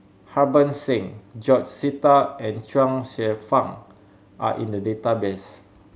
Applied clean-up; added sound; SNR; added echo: none; none; none; none.